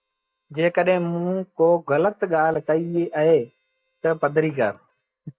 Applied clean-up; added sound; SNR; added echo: neural mask model DeepFilterNet 3.